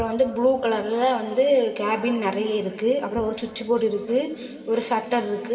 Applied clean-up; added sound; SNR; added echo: none; none; none; reverberation time 2.5 s.